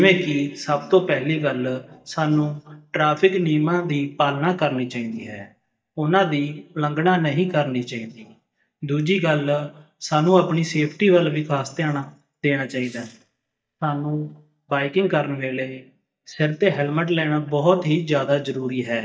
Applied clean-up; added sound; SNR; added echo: neural mask model DeepFilterNet 3.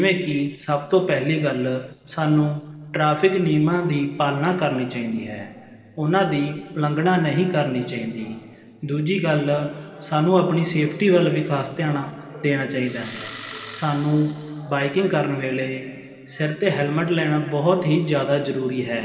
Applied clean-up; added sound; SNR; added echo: neural separator model SepFormer DNS4.